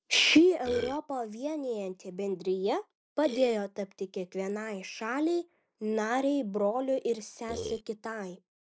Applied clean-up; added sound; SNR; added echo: neural mask model Resemble Enhance denoiser.